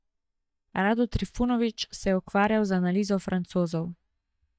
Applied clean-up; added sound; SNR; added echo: neural mask model DeepFilterNet 3.